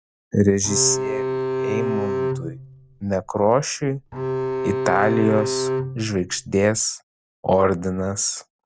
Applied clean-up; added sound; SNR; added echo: none; Bowed string instrument; 3 dB; none.